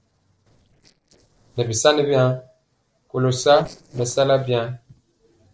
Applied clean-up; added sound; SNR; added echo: neural separator model SepFormer DNS4.